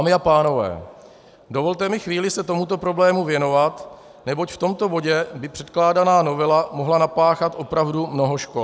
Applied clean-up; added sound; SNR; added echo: none; none; none; none.